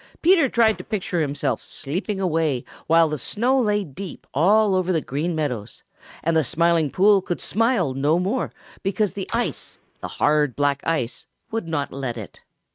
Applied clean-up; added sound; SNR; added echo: neural mask model RNNoise.